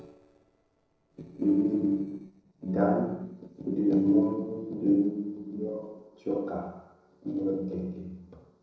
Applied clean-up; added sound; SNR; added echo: neural separator model SepFormer DNS4.